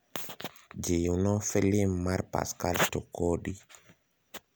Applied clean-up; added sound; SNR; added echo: none; none; none; none.